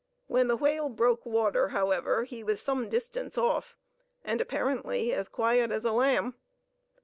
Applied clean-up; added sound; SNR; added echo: none; none; none; none.